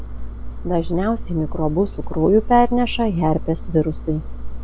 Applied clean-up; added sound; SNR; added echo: none; Engine; 5 dB; none.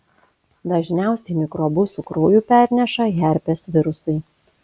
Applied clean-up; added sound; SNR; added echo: none; none; none; none.